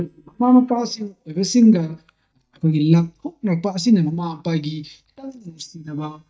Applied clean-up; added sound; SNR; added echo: neural mask model DeepFilterNet 3.